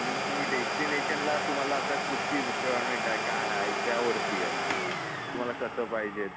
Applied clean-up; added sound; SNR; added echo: none; Domestic sounds, home sounds; -2 dB; none.